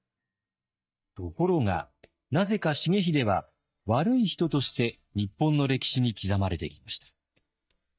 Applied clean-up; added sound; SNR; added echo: neural mask model DeepFilterNet 3.